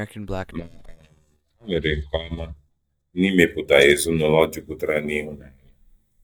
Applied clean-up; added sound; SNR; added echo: neural mask model DeepFilterNet 3.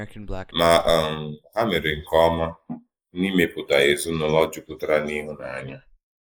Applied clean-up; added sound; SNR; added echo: neural mask model Resemble Enhance denoiser.